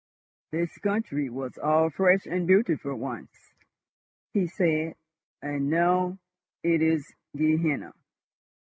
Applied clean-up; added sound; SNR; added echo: none; none; none; none.